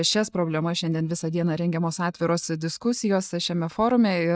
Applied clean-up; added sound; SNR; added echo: neural mask model DeepFilterNet 3.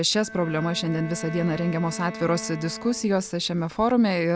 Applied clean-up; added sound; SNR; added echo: none; Bowed string instrument; 14 dB; none.